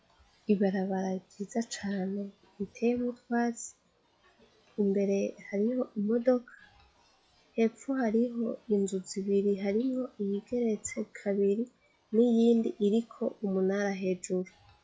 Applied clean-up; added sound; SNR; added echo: classical method log-MMSE.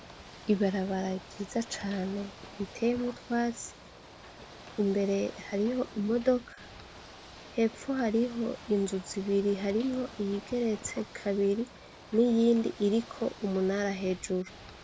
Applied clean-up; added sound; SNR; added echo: none; Ocean / Boat, Water vehicle; 17 dB; none.